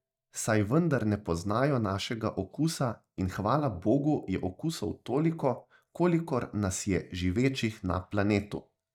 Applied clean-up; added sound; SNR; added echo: neural mask model DeepFilterNet 3.